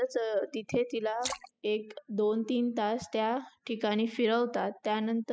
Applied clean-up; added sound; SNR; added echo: classical method spectral subtraction.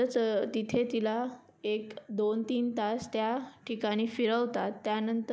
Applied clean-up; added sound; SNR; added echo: none; none; none; none.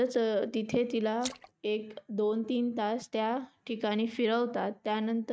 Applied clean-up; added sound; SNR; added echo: neural mask model RNNoise.